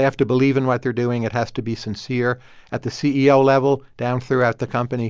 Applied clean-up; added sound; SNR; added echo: none; none; none; none.